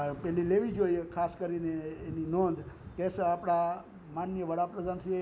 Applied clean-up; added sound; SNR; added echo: none; none; none; none.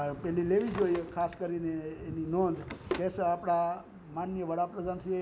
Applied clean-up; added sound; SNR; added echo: none; Drawer open or close; 15 dB; none.